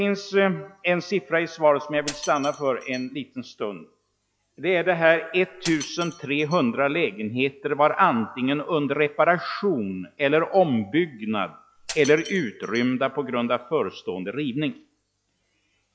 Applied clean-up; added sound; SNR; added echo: classical method log-MMSE.